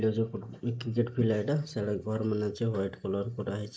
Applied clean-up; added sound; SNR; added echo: neural mask model Resemble Enhance denoiser.